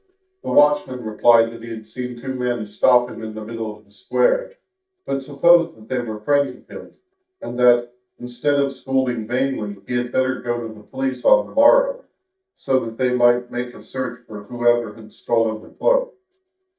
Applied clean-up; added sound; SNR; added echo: neural mask model DeepFilterNet 3.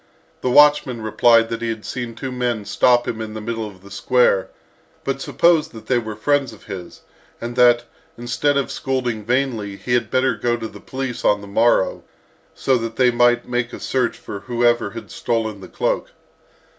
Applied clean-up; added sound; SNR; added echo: none; none; none; none.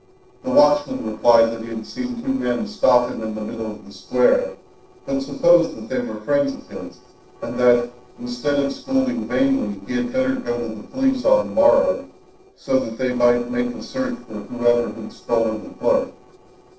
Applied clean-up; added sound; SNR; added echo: neural separator model SepFormer DNS4.